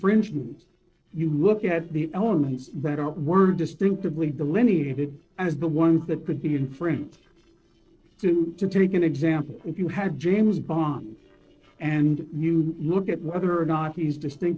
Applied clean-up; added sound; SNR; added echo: neural separator model SepFormer DNS4.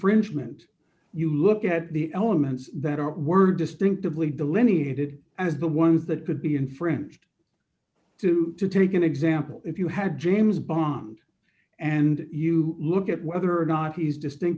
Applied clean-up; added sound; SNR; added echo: none; none; none; none.